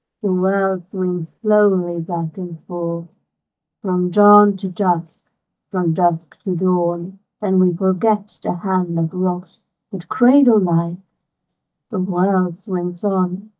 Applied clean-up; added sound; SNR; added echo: neural mask model DeepFilterNet 3.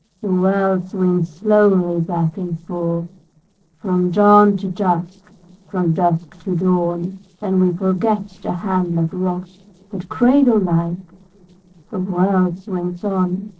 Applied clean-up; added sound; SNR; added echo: neural separator model SepFormer DNS4.